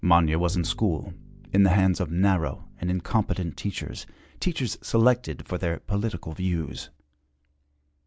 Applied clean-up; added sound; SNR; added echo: none; Bowed string instrument; 16 dB; none.